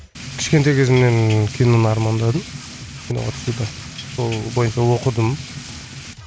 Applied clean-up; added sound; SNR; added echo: none; Drip / Rain; 14 dB; none.